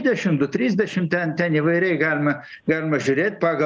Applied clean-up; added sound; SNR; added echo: none; none; none; none.